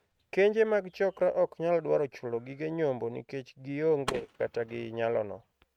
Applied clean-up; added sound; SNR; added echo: neural mask model RNNoise.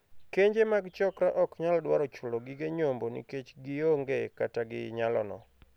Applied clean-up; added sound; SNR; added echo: none; none; none; none.